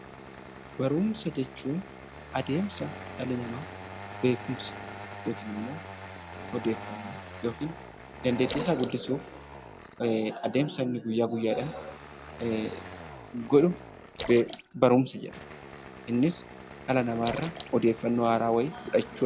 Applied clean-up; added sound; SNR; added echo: none; Splash, splatter + Engine starting; 12 dB; none.